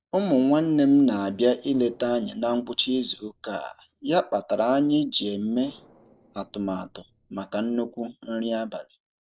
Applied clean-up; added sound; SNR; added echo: neural separator model SepFormer DNS4.